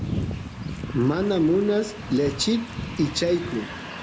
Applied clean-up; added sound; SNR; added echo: none; Train; 8 dB; none.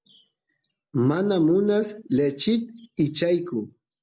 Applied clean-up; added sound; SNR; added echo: none; none; none; none.